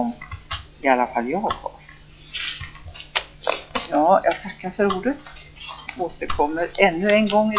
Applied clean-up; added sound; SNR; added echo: classical method log-MMSE.